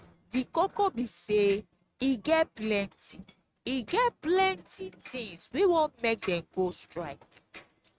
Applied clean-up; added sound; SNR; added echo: neural mask model RNNoise.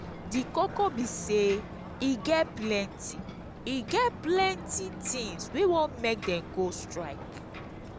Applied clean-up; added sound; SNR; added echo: none; Ocean; 10 dB; none.